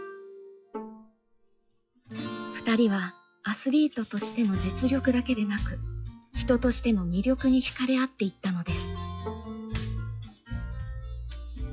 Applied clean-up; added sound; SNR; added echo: classical method log-MMSE.